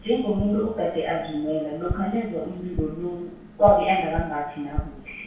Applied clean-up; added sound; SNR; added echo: none; Tap; 10 dB; reverberation time 0.6 s.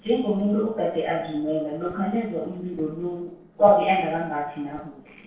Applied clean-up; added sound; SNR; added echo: neural separator model SepFormer DNS4.